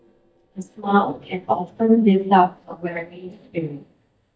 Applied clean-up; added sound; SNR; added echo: neural mask model DeepFilterNet 3.